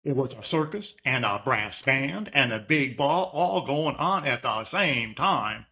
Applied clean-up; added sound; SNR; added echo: neural mask model DeepFilterNet 3.